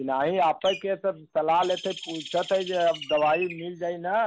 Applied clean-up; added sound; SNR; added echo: none; Bird; 14 dB; none.